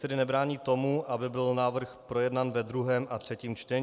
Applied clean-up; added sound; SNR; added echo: none; none; none; none.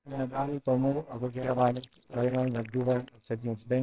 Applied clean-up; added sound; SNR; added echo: neural separator model SepFormer WHAMR!.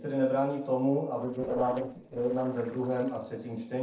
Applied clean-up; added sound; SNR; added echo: neural separator model SepFormer DNS4.